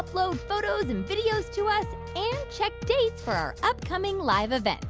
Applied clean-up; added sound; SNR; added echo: none; Wind instrument, woodwind instrument; 16 dB; none.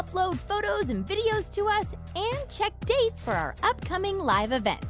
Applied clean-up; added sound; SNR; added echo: none; none; none; none.